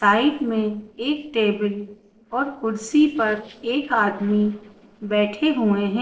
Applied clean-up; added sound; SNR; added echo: neural separator model SepFormer DNS4.